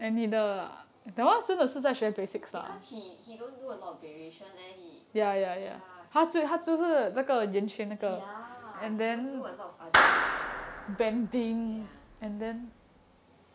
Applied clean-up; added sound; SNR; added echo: none; Clapping; -1 dB; none.